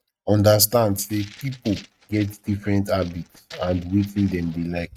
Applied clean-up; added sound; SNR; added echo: neural mask model RNNoise.